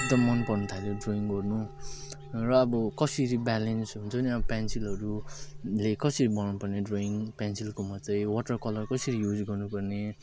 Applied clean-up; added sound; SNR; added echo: none; Dog + Bell; 9 dB; none.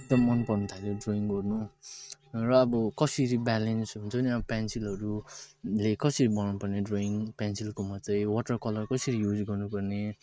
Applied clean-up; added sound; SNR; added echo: neural mask model RNNoise.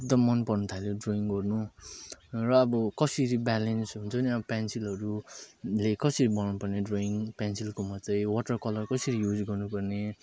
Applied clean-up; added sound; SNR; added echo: none; none; none; none.